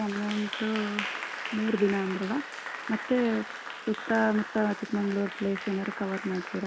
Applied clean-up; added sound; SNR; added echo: none; Applause; 9 dB; none.